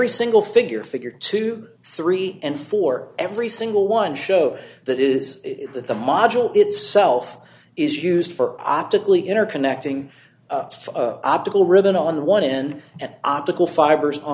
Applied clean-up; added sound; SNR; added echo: none; none; none; none.